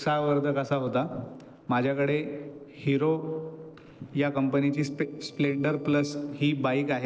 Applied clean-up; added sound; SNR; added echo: neural separator model SepFormer DNS4.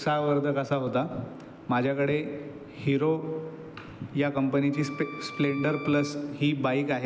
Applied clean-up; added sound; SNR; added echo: none; Wind instrument, woodwind instrument; 16 dB; none.